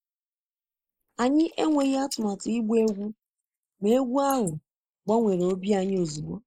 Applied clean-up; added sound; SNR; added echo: neural mask model Resemble Enhance denoiser.